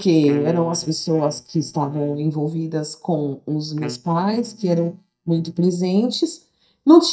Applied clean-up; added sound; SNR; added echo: neural mask model DeepFilterNet 3.